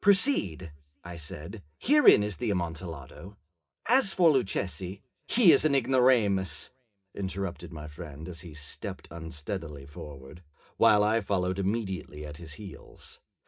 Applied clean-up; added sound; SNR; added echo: none; none; none; reverberation time 0.3 s.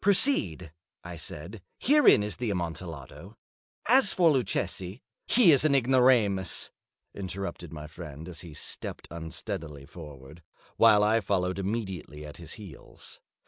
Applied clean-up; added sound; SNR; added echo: none; none; none; none.